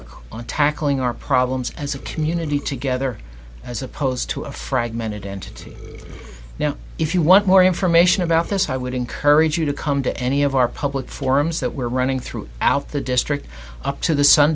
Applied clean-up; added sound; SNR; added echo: none; Burping, eructation; 17 dB; none.